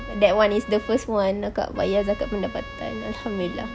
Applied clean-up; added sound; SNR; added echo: none; Trumpet; 16 dB; none.